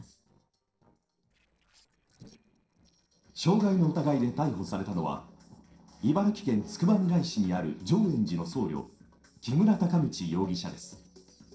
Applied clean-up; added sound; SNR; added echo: neural separator model SepFormer DNS4.